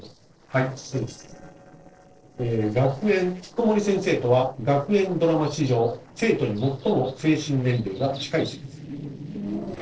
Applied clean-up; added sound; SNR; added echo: neural separator model SepFormer DNS4.